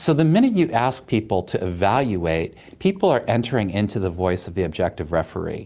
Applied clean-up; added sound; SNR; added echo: none; none; none; none.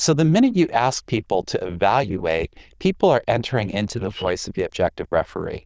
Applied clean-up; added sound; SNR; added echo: neural diffusion model UNIVERSE++.